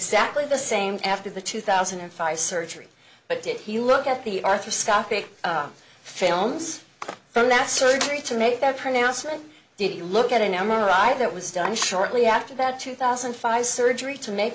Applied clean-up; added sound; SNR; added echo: none; none; none; none.